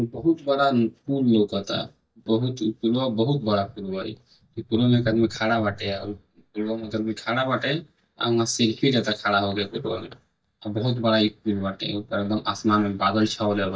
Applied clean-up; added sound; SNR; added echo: neural mask model DeepFilterNet 3.